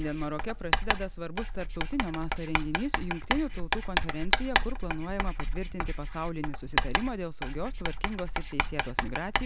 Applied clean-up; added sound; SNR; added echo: none; Writing; -5 dB; none.